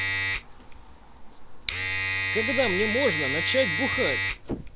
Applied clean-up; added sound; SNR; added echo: none; Domestic sounds, home sounds; -1 dB; none.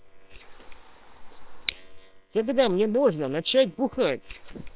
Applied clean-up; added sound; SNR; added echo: neural separator model SepFormer WHAM!.